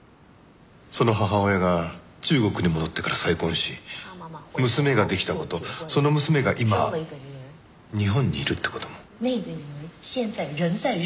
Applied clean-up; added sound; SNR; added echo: none; none; none; none.